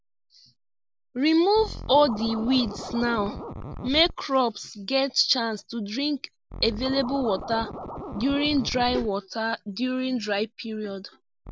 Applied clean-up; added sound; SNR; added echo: none; Scratching (performance technique); 13 dB; none.